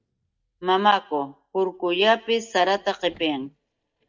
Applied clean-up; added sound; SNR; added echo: neural mask model DeepFilterNet 3.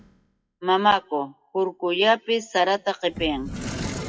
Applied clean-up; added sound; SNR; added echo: classical method WPE with log-MMSE.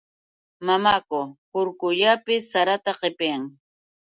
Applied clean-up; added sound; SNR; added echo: none; none; none; none.